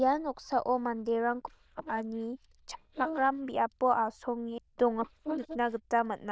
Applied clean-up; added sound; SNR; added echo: neural diffusion model UNIVERSE++.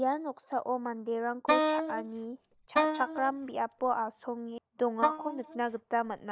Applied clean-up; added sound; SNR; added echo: neural mask model DeepFilterNet 3.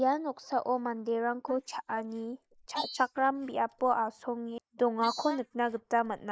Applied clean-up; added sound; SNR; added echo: neural mask model Resemble Enhance denoiser.